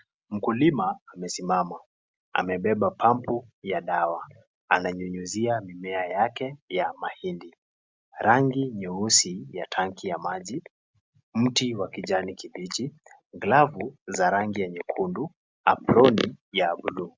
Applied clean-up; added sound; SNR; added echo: none; none; none; none.